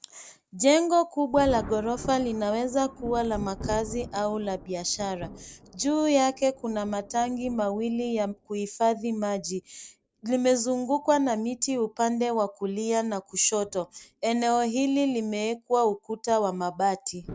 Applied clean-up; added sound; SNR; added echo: none; Thunder; 18 dB; none.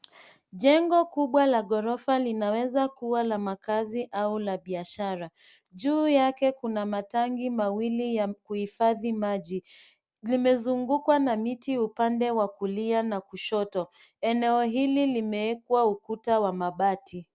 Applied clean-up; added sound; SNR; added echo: none; none; none; none.